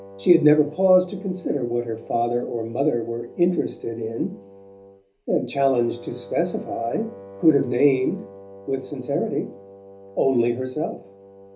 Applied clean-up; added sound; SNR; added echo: none; Wind instrument, woodwind instrument; 19 dB; reverberation time 0.3 s.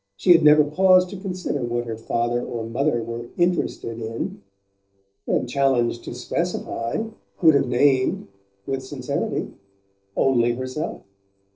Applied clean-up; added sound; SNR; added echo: neural separator model SepFormer DNS4.